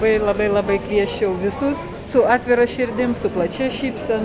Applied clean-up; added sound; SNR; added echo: none; Train; 18 dB; none.